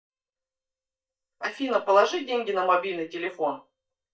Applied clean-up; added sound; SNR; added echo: neural mask model DeepFilterNet 3.